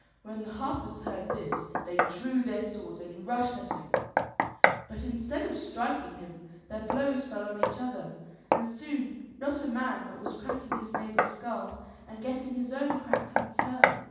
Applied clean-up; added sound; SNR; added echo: none; Knock; -1 dB; reverberation time 1.2 s.